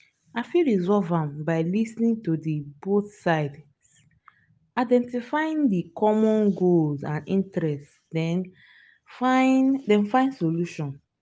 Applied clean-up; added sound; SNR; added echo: none; none; none; none.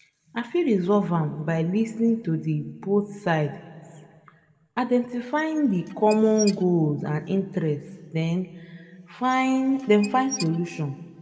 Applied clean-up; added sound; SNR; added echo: none; Squeak / Dishes, pots, and pans; 16 dB; reverberation time 1.5 s.